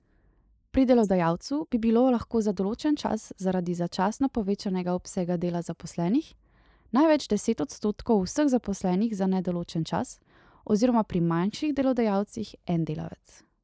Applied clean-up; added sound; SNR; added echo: neural mask model Resemble Enhance denoiser.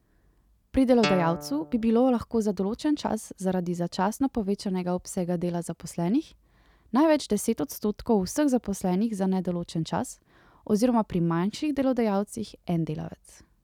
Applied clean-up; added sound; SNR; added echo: none; Guitar; 7 dB; none.